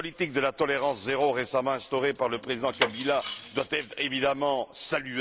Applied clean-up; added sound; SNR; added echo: none; Cutlery, silverware; 10 dB; none.